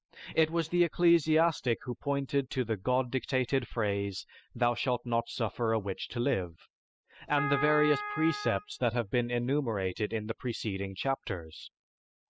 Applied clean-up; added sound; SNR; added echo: classical method spectral subtraction.